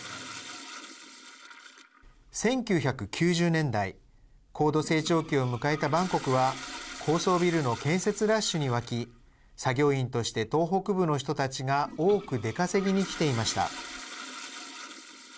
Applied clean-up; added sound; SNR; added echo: none; Toilet flush; 16 dB; none.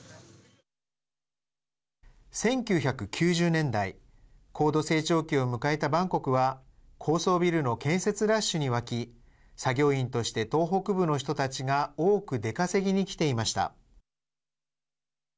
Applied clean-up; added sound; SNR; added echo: none; none; none; none.